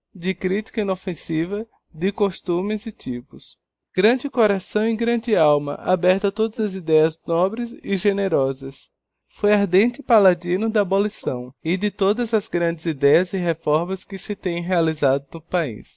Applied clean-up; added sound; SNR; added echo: neural mask model Resemble Enhance denoiser.